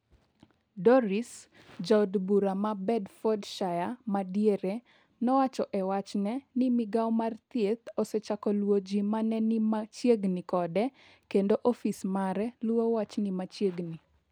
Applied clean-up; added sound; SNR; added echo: none; none; none; none.